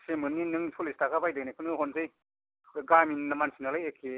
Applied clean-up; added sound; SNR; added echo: none; none; none; none.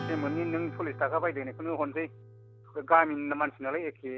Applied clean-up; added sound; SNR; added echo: none; Acoustic guitar / Strum; 13 dB; none.